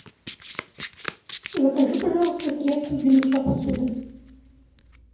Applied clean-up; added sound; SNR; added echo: none; Domestic sounds, home sounds; 14 dB; reverberation time 1.2 s.